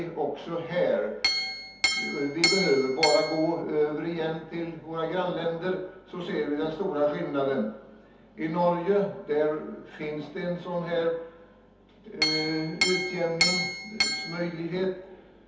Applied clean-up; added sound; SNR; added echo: none; Chink, clink; 0 dB; reverberation time 0.6 s.